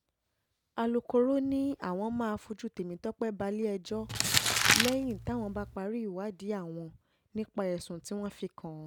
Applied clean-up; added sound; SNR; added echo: none; Crumpling, crinkling; -4 dB; none.